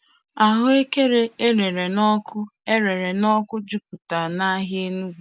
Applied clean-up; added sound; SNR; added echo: none; none; none; none.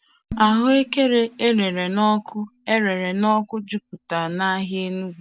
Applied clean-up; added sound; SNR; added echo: none; Dishes, pots, and pans; 19 dB; none.